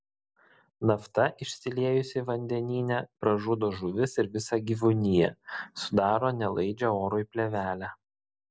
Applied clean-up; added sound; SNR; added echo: none; none; none; none.